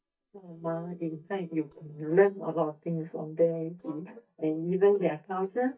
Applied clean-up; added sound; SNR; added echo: neural mask model DeepFilterNet 3.